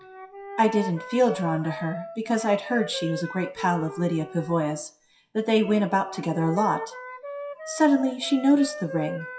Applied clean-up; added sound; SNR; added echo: classical method WPE with log-MMSE.